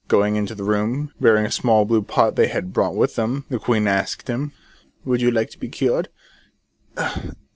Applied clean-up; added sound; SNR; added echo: none; none; none; none.